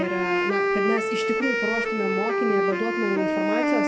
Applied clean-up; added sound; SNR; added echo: none; Wind instrument, woodwind instrument; -4 dB; reverberation time 1.9 s.